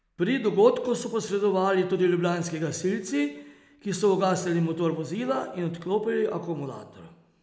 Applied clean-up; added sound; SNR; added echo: none; none; none; none.